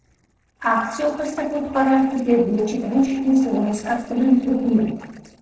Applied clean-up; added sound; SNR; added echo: neural separator model SepFormer DNS4.